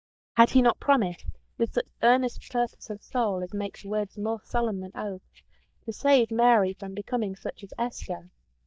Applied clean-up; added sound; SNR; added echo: neural mask model DeepFilterNet 3.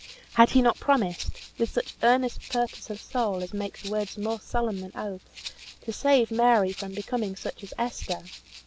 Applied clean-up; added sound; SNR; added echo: none; Rattle (instrument); 18 dB; none.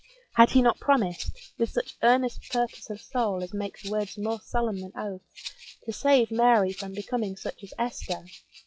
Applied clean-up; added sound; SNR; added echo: classical method log-MMSE.